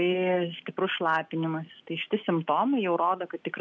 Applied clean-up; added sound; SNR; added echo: none; none; none; none.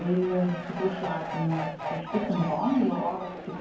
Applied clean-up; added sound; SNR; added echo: none; Fowl; 8 dB; reverberation time 0.9 s.